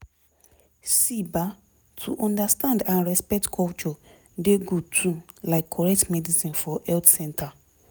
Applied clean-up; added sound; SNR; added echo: none; none; none; none.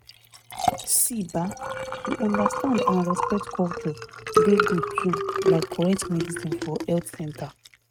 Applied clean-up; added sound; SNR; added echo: neural mask model RNNoise.